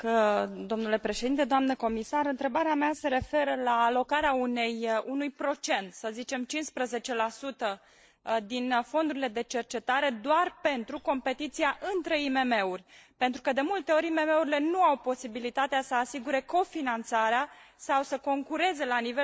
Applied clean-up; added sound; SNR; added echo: neural mask model Resemble Enhance denoiser.